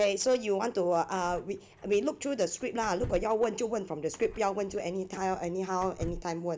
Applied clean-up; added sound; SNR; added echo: none; Door / Car; 16 dB; none.